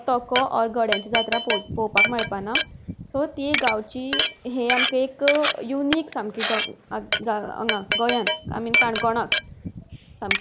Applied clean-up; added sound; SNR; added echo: none; Glass; -1 dB; none.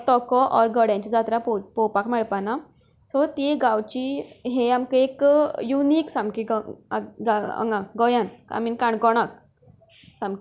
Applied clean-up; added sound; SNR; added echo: none; none; none; none.